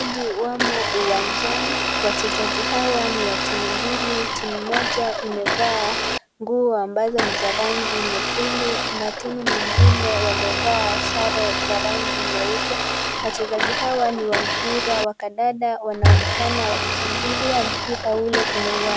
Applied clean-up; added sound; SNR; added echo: none; Bowed string instrument + Domestic sounds, home sounds; -3 dB; none.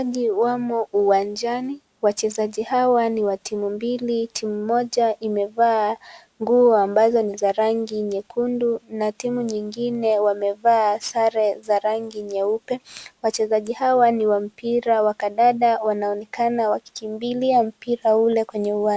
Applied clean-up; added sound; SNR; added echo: none; none; none; none.